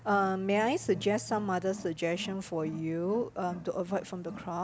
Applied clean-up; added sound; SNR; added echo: none; Wild animals; 15 dB; none.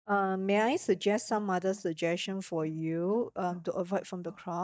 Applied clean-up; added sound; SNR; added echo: neural mask model DeepFilterNet 3.